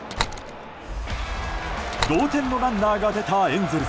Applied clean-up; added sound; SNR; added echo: none; Slam; 10 dB; none.